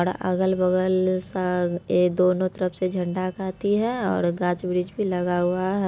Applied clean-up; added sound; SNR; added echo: none; none; none; none.